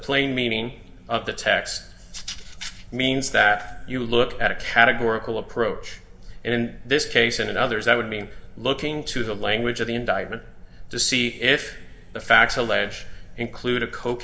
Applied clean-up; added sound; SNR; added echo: none; none; none; reverberation time 0.7 s.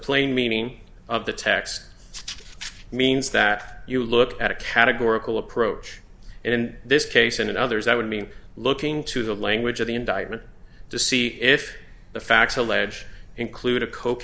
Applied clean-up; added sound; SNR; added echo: none; none; none; none.